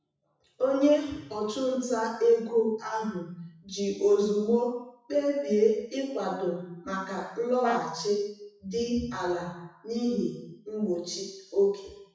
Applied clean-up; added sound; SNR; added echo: classical method WPE with log-MMSE.